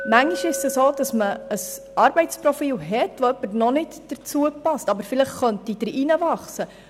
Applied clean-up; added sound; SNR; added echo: none; Glass; 15 dB; none.